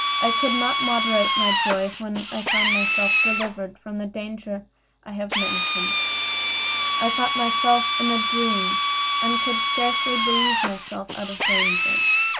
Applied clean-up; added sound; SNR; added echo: none; Drill; -5 dB; none.